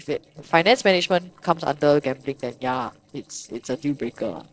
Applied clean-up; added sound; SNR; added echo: neural separator model SepFormer DNS4.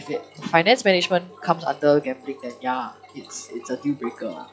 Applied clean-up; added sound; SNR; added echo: classical method log-MMSE.